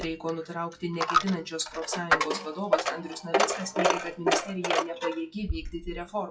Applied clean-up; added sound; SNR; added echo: classical method WPE with log-MMSE.